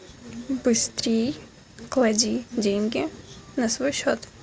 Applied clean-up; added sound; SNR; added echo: none; none; none; none.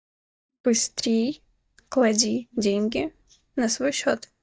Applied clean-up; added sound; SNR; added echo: neural mask model DeepFilterNet 3.